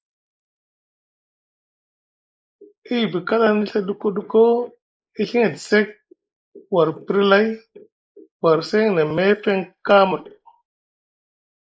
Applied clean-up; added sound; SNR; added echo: neural mask model Resemble Enhance denoiser.